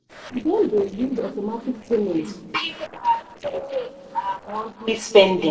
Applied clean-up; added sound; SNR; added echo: neural separator model SepFormer DNS4.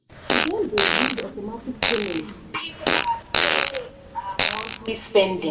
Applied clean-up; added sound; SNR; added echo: none; Fart; -4 dB; reverberation time 1.6 s.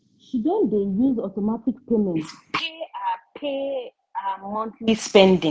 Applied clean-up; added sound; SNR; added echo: none; none; none; none.